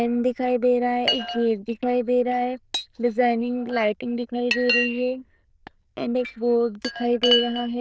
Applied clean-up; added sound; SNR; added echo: neural diffusion model UNIVERSE++.